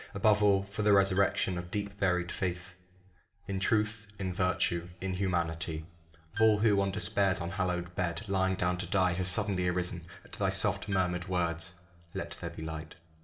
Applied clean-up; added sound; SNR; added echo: none; Piano; 17 dB; reverberation time 0.8 s.